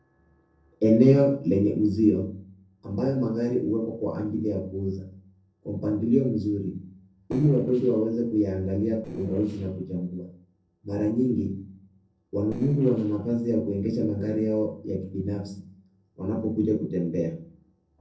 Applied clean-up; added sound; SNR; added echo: neural separator model SepFormer DNS4.